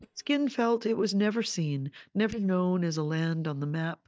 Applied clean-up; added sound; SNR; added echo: neural mask model DeepFilterNet 3.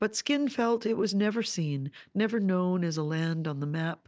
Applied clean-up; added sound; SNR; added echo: none; none; none; none.